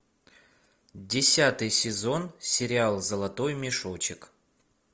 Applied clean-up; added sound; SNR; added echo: none; none; none; none.